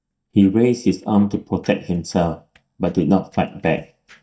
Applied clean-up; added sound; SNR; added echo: neural mask model DeepFilterNet 3.